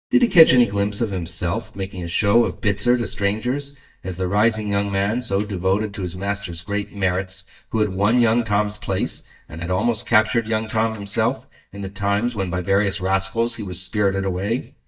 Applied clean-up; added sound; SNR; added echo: neural mask model DeepFilterNet 3.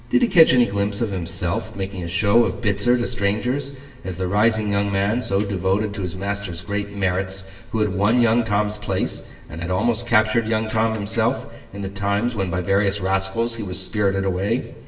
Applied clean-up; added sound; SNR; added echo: none; Camera; 19 dB; reverberation time 0.9 s.